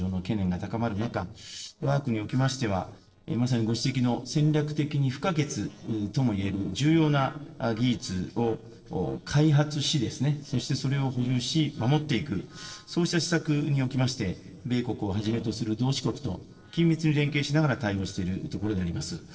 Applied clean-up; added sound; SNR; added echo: neural separator model SepFormer DNS4.